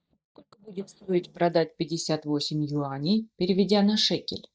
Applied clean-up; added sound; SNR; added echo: neural mask model DeepFilterNet 3.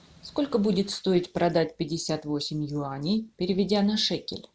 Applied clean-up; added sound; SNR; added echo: none; none; none; none.